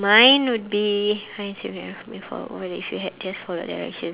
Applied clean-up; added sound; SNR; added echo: none; none; none; none.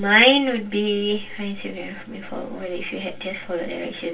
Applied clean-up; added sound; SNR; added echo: none; none; none; reverberation time 0.2 s.